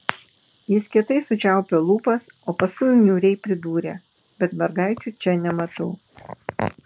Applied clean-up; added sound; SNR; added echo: none; none; none; none.